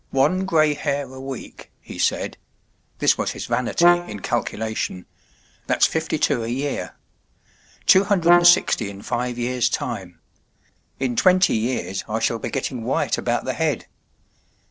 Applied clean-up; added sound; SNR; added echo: neural separator model SepFormer DNS4.